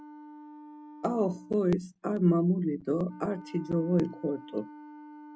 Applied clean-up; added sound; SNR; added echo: none; Wind instrument, woodwind instrument; 18 dB; none.